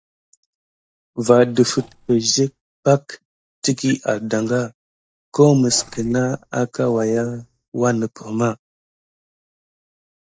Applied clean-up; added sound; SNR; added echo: neural mask model DeepFilterNet 3.